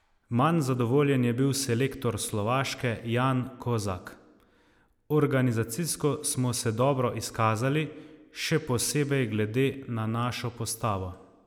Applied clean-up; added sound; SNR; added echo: none; none; none; none.